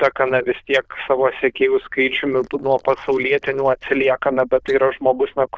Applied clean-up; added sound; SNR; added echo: neural diffusion model UNIVERSE++.